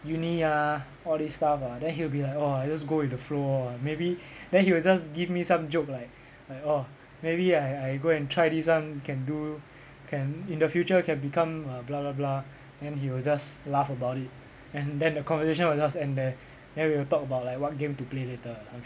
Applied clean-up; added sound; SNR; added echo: none; none; none; none.